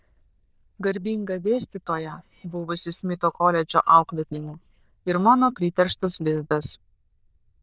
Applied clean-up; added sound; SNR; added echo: neural diffusion model UNIVERSE++.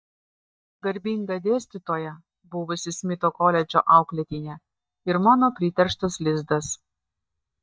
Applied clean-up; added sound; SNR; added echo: neural mask model DeepFilterNet 3.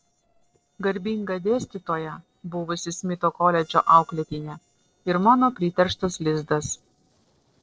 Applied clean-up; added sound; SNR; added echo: neural separator model SepFormer DNS4.